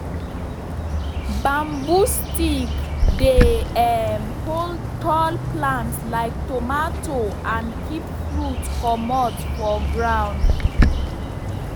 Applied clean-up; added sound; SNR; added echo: none; Bird; -1 dB; none.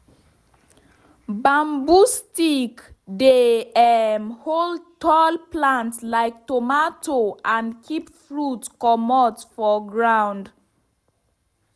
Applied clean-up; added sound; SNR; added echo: none; none; none; none.